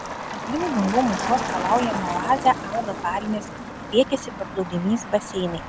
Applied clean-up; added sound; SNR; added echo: none; Motor vehicle (road); 6 dB; none.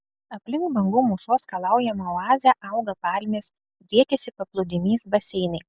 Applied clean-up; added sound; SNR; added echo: none; none; none; none.